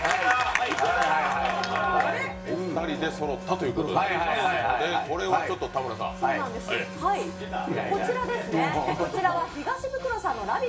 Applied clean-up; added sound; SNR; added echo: none; Bowed string instrument; 15 dB; reverberation time 0.4 s.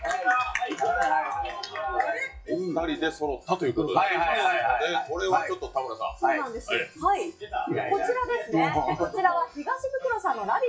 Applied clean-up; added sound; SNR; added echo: classical method WPE with log-MMSE.